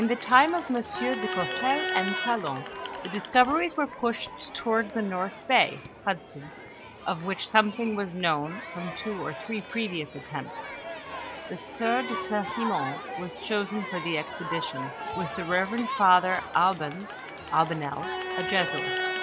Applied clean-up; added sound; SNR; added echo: none; Crowd; 7 dB; none.